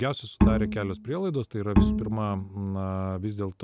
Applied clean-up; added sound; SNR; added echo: none; Bowed string instrument; -3 dB; none.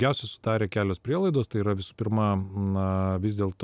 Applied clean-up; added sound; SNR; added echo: none; none; none; none.